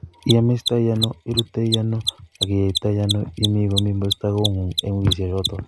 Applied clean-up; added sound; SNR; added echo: none; Mechanisms; 7 dB; none.